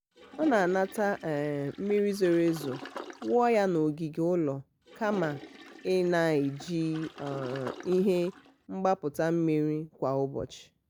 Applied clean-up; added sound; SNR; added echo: none; Toilet flush; 17 dB; none.